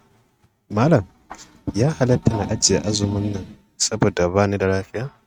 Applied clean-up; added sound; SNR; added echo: neural mask model RNNoise.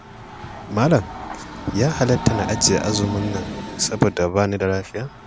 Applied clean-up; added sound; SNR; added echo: none; Train; 10 dB; none.